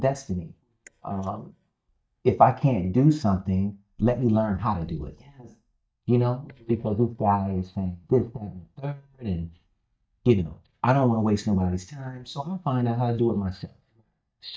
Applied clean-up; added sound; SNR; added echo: neural mask model DeepFilterNet 3.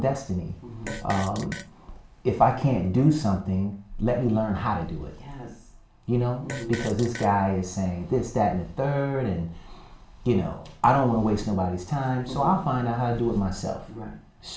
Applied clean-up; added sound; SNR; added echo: none; Fart; 15 dB; reverberation time 0.4 s.